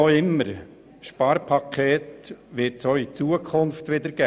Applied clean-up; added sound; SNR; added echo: none; none; none; none.